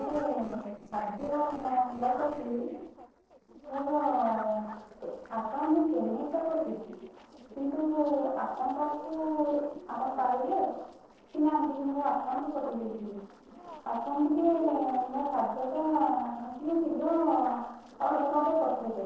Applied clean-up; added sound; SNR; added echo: neural separator model SepFormer DNS4.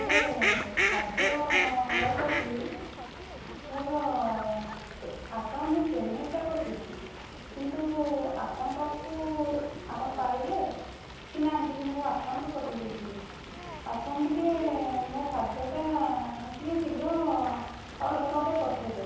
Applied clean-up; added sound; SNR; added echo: none; Fowl; 4 dB; reverberation time 0.9 s.